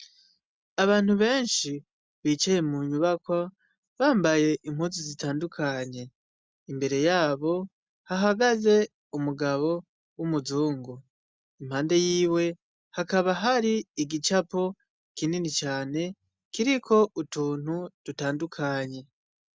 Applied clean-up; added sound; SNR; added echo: none; none; none; none.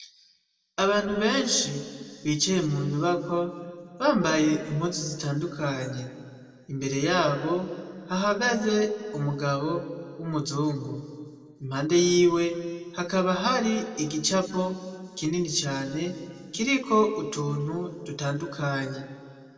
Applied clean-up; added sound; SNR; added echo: none; none; none; reverberation time 1.7 s.